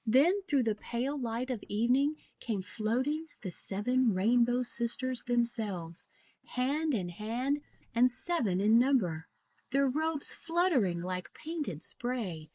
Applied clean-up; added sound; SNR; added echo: neural mask model Resemble Enhance denoiser.